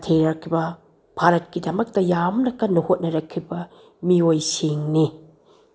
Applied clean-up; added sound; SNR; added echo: none; none; none; none.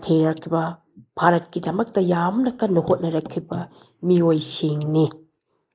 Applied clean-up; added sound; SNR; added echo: neural mask model Resemble Enhance denoiser.